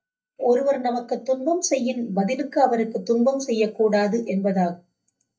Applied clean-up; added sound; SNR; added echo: neural mask model DeepFilterNet 3.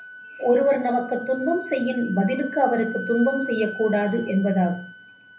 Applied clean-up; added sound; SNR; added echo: none; Wind instrument, woodwind instrument; 13 dB; reverberation time 0.3 s.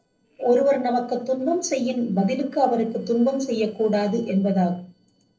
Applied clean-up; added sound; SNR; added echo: neural separator model SepFormer DNS4.